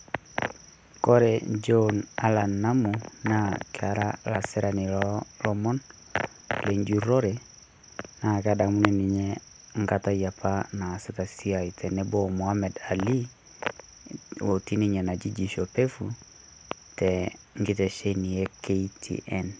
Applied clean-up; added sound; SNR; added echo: none; none; none; none.